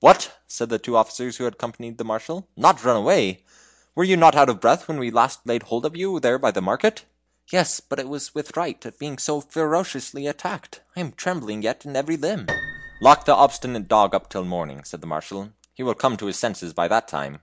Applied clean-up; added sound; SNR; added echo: none; Piano; 14 dB; none.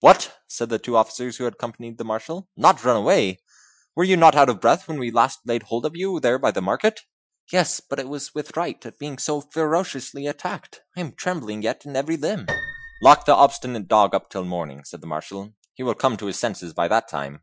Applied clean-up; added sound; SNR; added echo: classical method Wiener filter.